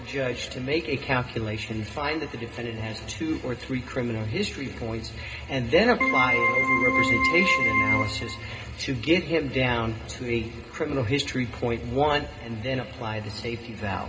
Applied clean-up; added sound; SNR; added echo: none; Keyboard (musical); -4 dB; reverberation time 0.2 s.